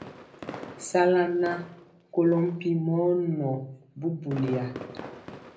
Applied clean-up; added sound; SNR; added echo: none; Fireworks; 16 dB; reverberation time 0.5 s.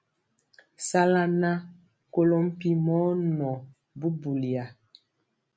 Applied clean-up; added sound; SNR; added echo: none; none; none; none.